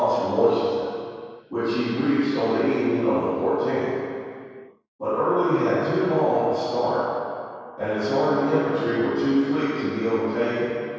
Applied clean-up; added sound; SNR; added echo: none; none; none; reverberation time 2.2 s.